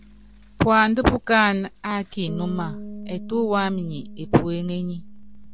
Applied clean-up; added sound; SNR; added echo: none; Bass guitar + Mechanisms / Bicycle; 14 dB; none.